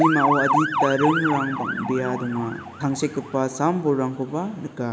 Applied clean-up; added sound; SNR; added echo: none; Motor vehicle (road) / Siren; 3 dB; none.